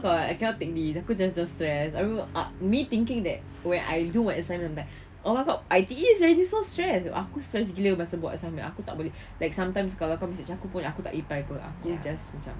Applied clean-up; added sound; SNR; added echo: none; none; none; none.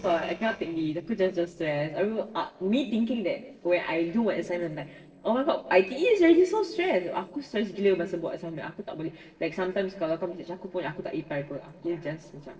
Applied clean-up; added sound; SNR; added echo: neural separator model SepFormer DNS4.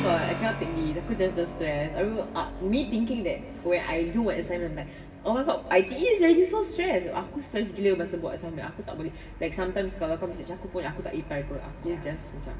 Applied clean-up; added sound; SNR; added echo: none; Keyboard (musical); 15 dB; reverberation time 1.6 s.